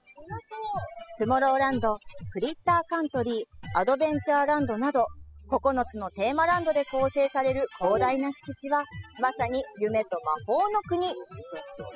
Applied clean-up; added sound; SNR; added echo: classical method spectral subtraction.